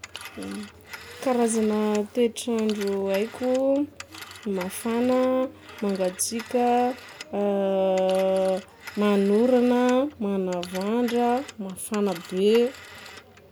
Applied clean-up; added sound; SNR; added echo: none; Telephone; 19 dB; none.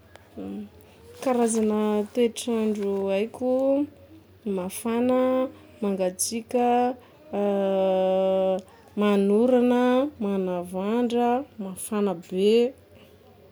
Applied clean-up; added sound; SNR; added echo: none; none; none; none.